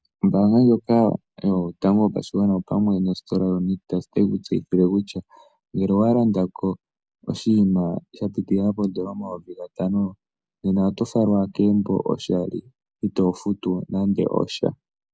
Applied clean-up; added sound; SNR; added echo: none; none; none; none.